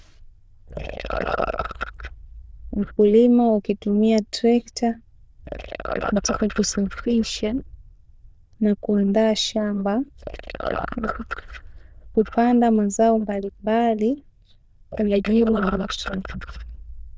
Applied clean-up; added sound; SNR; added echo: neural diffusion model UNIVERSE++.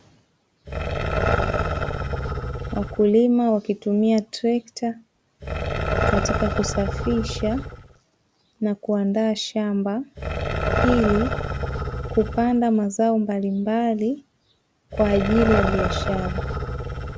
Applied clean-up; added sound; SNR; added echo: none; Growling; 3 dB; none.